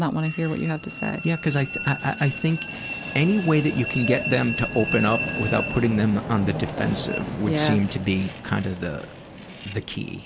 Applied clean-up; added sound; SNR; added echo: none; Train; 8 dB; none.